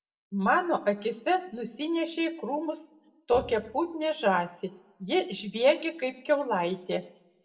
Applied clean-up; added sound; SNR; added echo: none; Bowed string instrument; 20 dB; reverberation time 0.6 s.